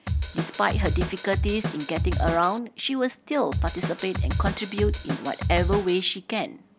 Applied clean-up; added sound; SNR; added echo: none; Rattle (instrument) + Drum kit; 0 dB; none.